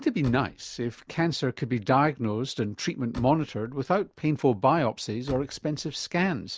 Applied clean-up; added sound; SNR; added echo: none; Slam; 20 dB; none.